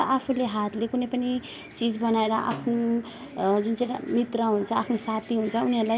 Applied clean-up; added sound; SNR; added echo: none; Snare drum; 19 dB; none.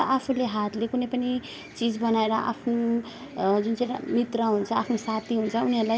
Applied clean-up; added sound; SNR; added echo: none; none; none; none.